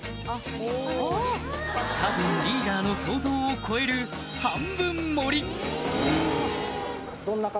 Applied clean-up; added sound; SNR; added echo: none; none; none; none.